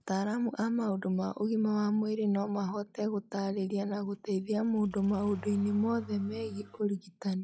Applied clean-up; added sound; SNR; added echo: classical method log-MMSE.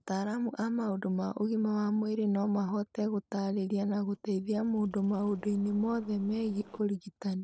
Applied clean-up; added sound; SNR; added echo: neural separator model SepFormer DNS4.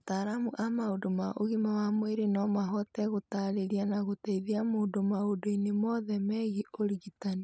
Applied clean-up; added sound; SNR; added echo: none; none; none; none.